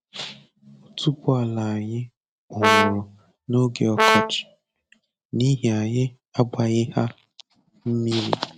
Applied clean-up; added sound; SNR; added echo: neural mask model RNNoise.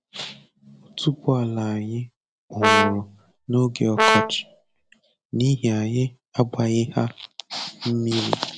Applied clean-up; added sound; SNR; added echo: none; Brass instrument; -3 dB; none.